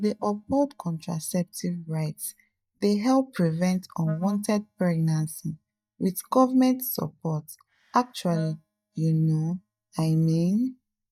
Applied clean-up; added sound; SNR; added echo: neural mask model DeepFilterNet 3.